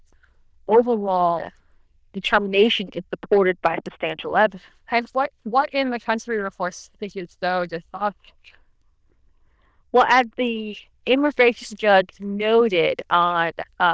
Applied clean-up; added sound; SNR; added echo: neural diffusion model UNIVERSE++.